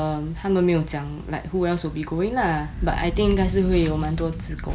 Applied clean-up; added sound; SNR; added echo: none; none; none; none.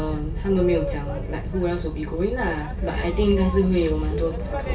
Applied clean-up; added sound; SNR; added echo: none; Boat, Water vehicle; 7 dB; reverberation time 0.2 s.